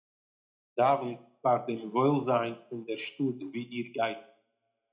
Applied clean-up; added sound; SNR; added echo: none; none; none; reverberation time 0.4 s.